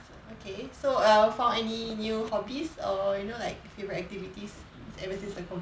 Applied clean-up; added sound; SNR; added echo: none; none; none; none.